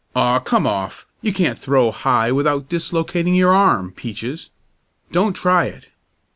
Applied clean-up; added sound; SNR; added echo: none; none; none; none.